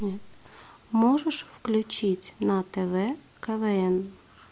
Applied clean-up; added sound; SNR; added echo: none; none; none; none.